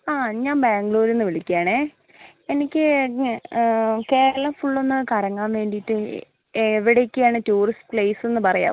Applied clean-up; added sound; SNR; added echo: none; none; none; none.